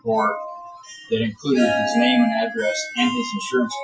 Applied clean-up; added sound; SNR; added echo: classical method Wiener filter.